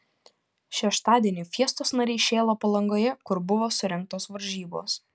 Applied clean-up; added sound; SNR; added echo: none; none; none; none.